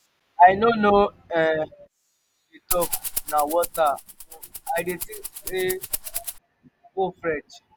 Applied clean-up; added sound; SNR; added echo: none; Rattle (instrument); 8 dB; none.